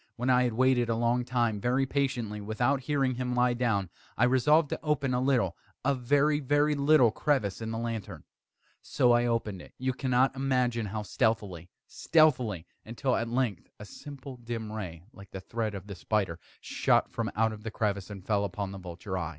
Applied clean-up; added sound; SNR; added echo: none; none; none; none.